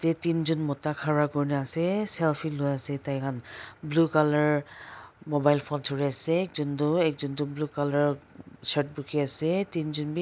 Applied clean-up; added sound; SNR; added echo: none; none; none; none.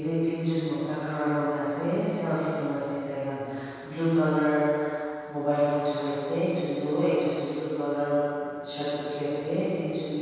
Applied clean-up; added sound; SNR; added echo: none; none; none; reverberation time 2.2 s.